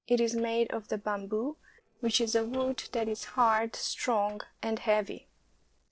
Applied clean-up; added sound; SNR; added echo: neural separator model SepFormer DNS4.